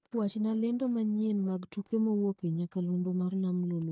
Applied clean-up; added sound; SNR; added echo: neural mask model DeepFilterNet 3.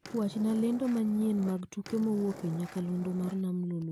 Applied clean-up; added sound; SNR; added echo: none; Skateboard; 16 dB; none.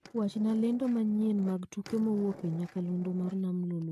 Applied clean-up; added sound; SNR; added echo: neural mask model RNNoise.